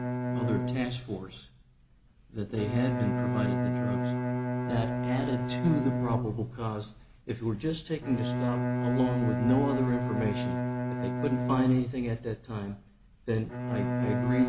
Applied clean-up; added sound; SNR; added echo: none; Bowed string instrument; 0 dB; none.